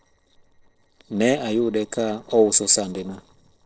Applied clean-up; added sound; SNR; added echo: neural separator model SepFormer DNS4.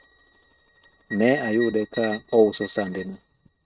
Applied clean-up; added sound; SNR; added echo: neural mask model RNNoise.